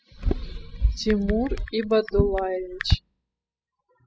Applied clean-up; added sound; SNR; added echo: classical method spectral subtraction.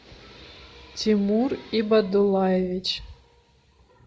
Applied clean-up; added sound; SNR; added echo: none; none; none; none.